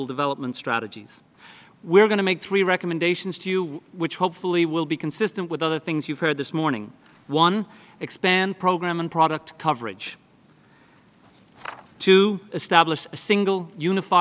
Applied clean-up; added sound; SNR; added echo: none; none; none; none.